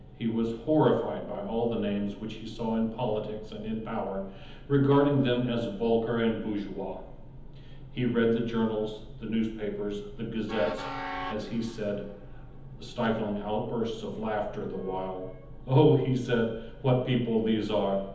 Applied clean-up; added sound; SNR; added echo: none; Train; 18 dB; reverberation time 1.3 s.